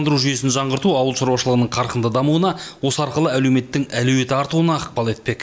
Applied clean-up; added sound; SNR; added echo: none; none; none; none.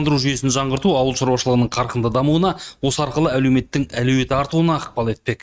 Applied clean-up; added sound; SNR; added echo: neural mask model RNNoise.